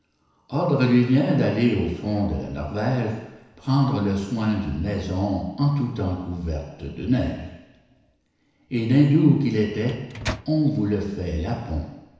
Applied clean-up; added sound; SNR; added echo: none; Microwave oven; 12 dB; reverberation time 1.0 s.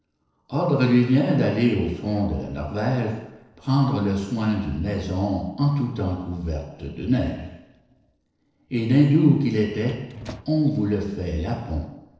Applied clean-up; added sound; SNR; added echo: neural separator model SepFormer DNS4.